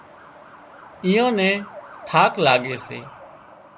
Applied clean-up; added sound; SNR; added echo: none; Truck; 19 dB; none.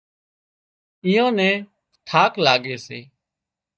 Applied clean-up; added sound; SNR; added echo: neural mask model DeepFilterNet 3.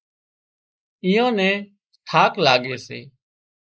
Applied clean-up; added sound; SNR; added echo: neural mask model Resemble Enhance denoiser.